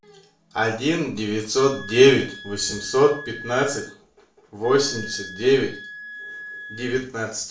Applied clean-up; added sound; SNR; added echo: none; Wind instrument, woodwind instrument; 15 dB; reverberation time 0.4 s.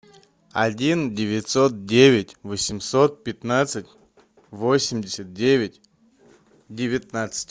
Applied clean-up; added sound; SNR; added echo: none; none; none; none.